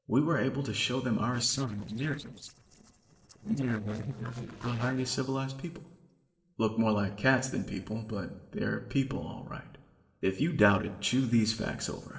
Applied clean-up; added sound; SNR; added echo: neural separator model SepFormer DNS4.